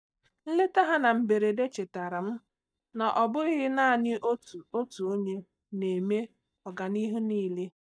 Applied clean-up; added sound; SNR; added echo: neural mask model DeepFilterNet 3.